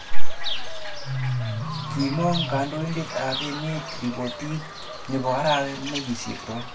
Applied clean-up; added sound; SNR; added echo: none; Bird / Fowl; 12 dB; reverberation time 0.2 s.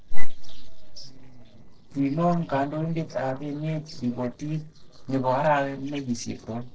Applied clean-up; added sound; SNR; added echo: neural separator model SepFormer DNS4.